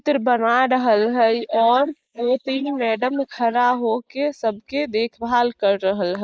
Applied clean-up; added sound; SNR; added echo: neural mask model Resemble Enhance denoiser.